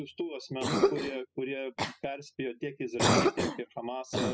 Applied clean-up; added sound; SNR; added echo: classical method spectral subtraction.